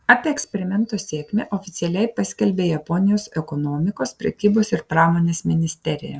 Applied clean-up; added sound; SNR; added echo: neural separator model SepFormer DNS4.